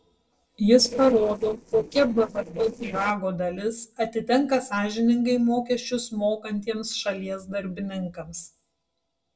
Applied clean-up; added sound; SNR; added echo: neural separator model SepFormer DNS4.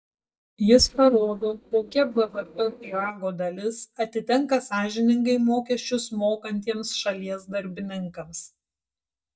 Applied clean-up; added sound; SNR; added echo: neural mask model DeepFilterNet 3.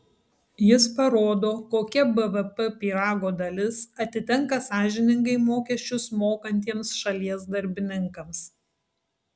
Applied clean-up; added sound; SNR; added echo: none; none; none; none.